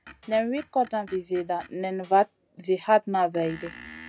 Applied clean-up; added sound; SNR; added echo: none; Tambourine + Screech; 19 dB; none.